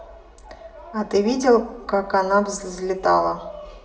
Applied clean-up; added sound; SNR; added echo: none; none; none; reverberation time 0.6 s.